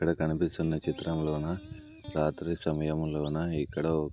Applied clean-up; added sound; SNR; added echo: none; Electric guitar; 18 dB; none.